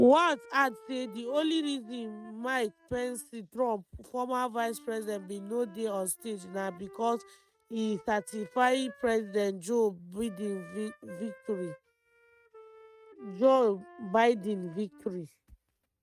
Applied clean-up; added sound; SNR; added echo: neural mask model RNNoise.